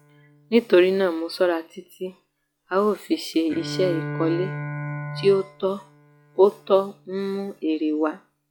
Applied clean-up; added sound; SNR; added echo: classical method log-MMSE.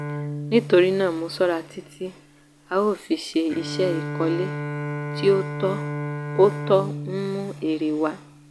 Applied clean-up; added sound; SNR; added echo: none; Bowed string instrument; 8 dB; none.